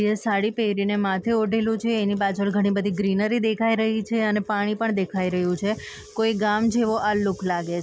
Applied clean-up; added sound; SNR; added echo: none; none; none; none.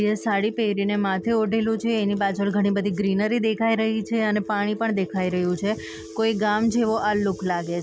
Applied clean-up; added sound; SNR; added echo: none; Telephone; 16 dB; none.